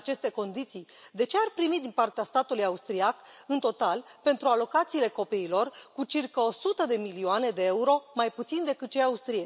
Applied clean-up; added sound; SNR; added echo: none; none; none; none.